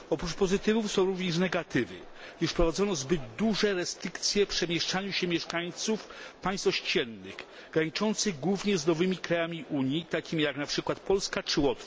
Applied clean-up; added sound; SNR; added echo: none; none; none; none.